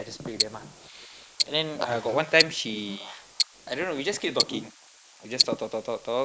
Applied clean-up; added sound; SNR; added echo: neural mask model Resemble Enhance denoiser.